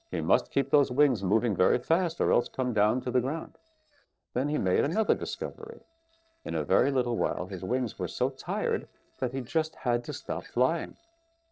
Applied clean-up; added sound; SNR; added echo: neural separator model SepFormer DNS4.